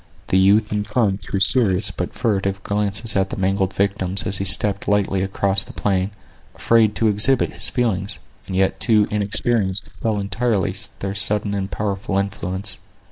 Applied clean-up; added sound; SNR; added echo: neural mask model Resemble Enhance denoiser.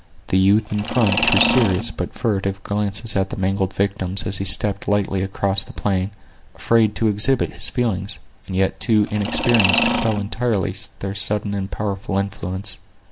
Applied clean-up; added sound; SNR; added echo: none; Mechanisms; 2 dB; none.